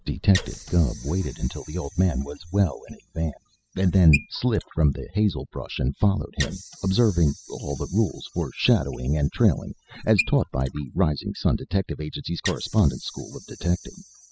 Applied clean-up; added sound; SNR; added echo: classical method spectral subtraction.